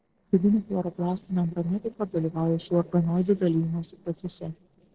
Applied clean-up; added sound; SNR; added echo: neural separator model SepFormer DNS4.